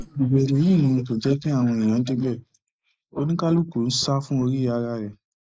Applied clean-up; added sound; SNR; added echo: neural mask model Resemble Enhance denoiser.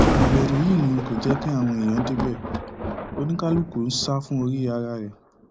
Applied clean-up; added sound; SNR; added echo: none; Thunder; 2 dB; none.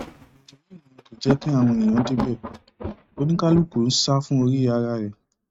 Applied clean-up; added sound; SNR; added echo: neural mask model RNNoise.